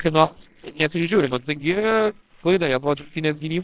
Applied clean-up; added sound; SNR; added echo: neural separator model SepFormer WHAMR!.